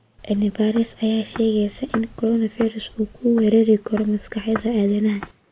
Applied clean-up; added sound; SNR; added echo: none; Walk, footsteps; 18 dB; none.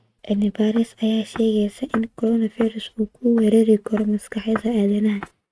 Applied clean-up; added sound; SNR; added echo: neural mask model RNNoise.